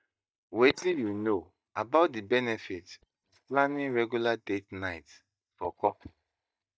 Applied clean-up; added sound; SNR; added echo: neural mask model DeepFilterNet 3.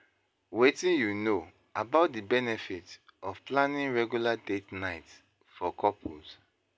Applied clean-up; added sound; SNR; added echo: none; none; none; none.